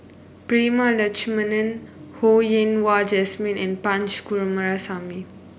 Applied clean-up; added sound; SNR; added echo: none; none; none; none.